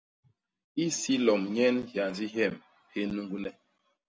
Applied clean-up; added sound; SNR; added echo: none; none; none; none.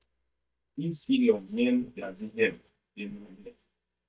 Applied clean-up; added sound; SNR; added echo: neural mask model DeepFilterNet 3.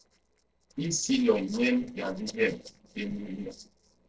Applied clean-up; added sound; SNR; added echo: neural separator model SepFormer DNS4.